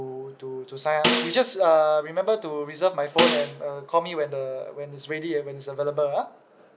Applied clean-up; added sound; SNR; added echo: none; Snare drum; 0 dB; none.